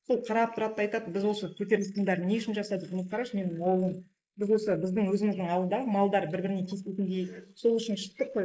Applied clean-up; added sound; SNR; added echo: neural mask model Resemble Enhance denoiser.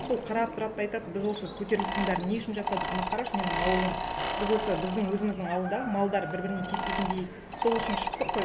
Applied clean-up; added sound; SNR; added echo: none; Mechanisms; 4 dB; none.